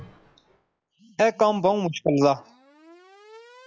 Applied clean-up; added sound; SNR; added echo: classical method log-MMSE.